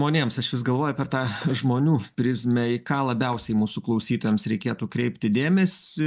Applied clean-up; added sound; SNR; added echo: none; none; none; none.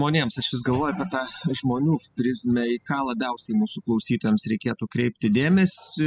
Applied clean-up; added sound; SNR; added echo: classical method spectral subtraction.